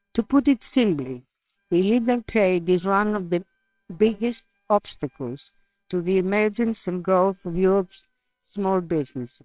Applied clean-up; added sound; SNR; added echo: neural separator model SepFormer WHAMR!.